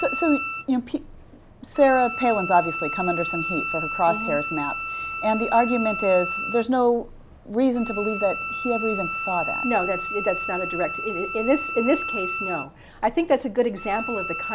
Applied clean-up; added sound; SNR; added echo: none; Bowed string instrument; 6 dB; none.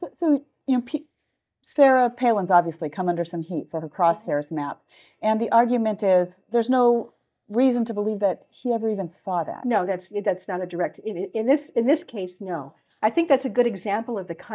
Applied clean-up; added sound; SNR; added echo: neural mask model DeepFilterNet 3.